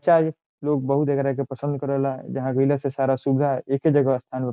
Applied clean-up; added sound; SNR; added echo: none; none; none; none.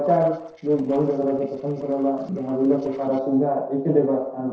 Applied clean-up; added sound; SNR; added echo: neural separator model SepFormer DNS4.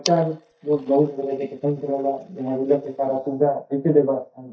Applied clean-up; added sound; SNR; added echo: neural mask model DeepFilterNet 3.